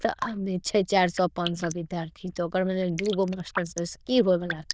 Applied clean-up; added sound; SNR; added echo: neural diffusion model UNIVERSE++.